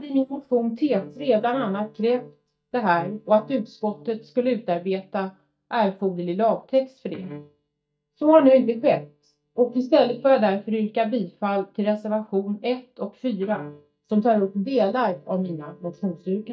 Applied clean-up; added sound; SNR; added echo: neural mask model DeepFilterNet 3.